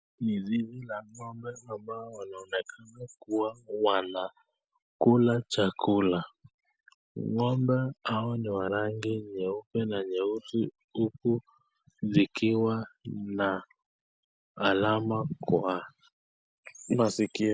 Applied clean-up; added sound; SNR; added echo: none; none; none; none.